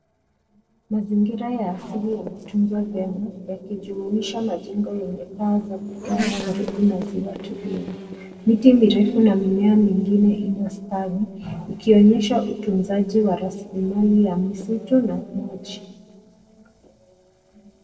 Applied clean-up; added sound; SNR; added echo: neural separator model SepFormer DNS4.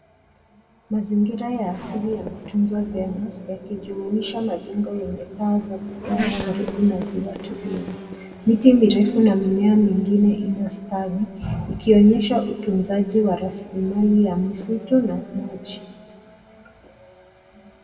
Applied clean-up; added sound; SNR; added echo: none; Race car, auto racing / Accelerating, revving, vroom; 16 dB; reverberation time 1.6 s.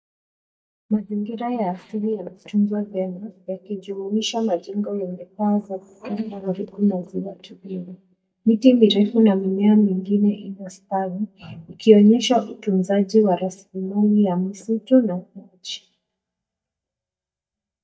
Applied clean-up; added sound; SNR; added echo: neural mask model DeepFilterNet 3.